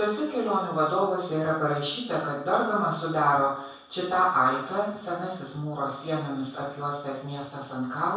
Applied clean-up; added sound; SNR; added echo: none; none; none; reverberation time 0.7 s.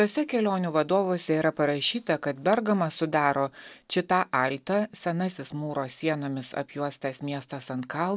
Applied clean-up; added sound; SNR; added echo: none; none; none; none.